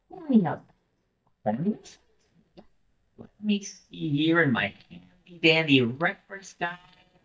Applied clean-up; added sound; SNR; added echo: neural mask model DeepFilterNet 3.